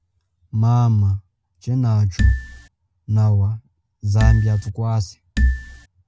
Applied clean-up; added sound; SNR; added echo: none; Marimba, xylophone; -1 dB; none.